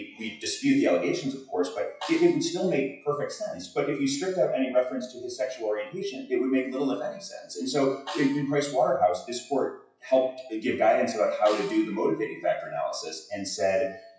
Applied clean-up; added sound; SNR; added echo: classical method WPE with log-MMSE.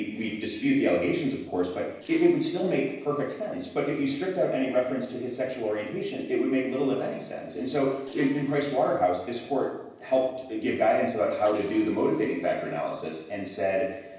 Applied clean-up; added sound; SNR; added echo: neural separator model SepFormer DNS4.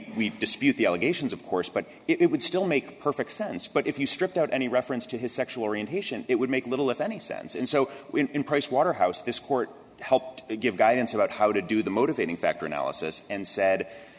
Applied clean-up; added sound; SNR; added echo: none; none; none; none.